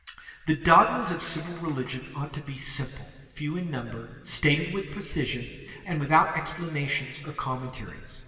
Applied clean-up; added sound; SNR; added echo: none; none; none; reverberation time 2.5 s.